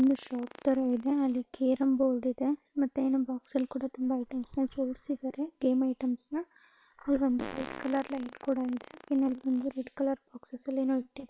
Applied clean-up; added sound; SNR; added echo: neural separator model SepFormer WHAM!.